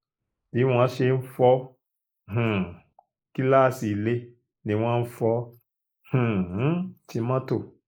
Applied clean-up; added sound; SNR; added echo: neural mask model Resemble Enhance denoiser.